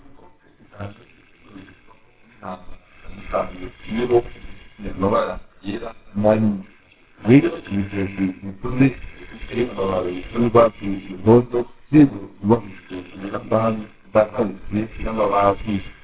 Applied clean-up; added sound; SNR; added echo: neural separator model SepFormer WHAMR!.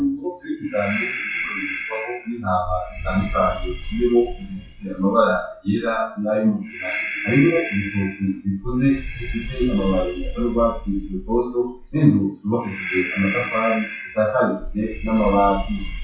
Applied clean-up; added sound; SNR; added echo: classical method WPE with log-MMSE.